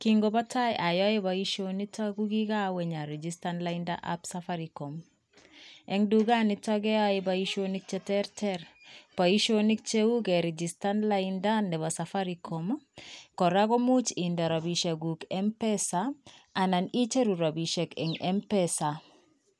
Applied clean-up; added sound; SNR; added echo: none; none; none; none.